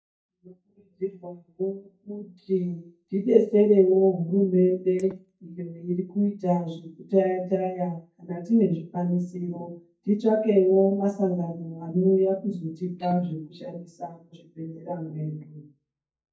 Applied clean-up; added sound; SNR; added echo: neural mask model DeepFilterNet 3.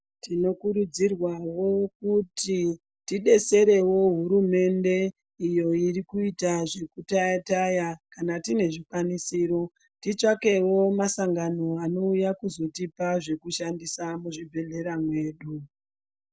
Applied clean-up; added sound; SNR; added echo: none; none; none; none.